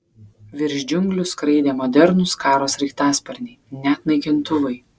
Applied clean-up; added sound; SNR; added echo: none; none; none; none.